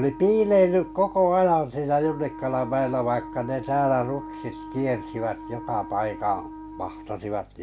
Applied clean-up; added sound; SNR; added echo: none; Wind instrument, woodwind instrument; 14 dB; none.